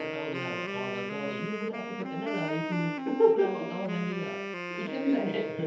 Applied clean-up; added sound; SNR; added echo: none; Wind instrument, woodwind instrument; 5 dB; reverberation time 0.8 s.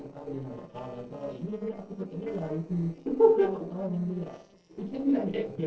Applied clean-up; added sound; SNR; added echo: neural separator model SepFormer DNS4.